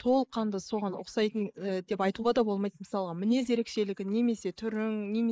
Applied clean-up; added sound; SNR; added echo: neural mask model Resemble Enhance denoiser.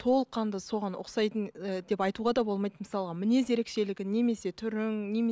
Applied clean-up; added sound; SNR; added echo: none; none; none; none.